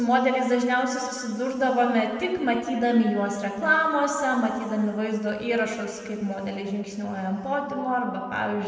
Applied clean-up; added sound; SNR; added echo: none; none; none; reverberation time 2.2 s.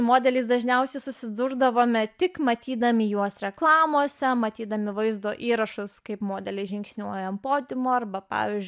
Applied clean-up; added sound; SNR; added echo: none; none; none; none.